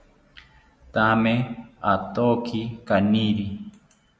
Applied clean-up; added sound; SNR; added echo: none; none; none; none.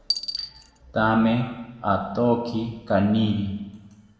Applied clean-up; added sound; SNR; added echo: none; Coin (dropping); 11 dB; reverberation time 1.0 s.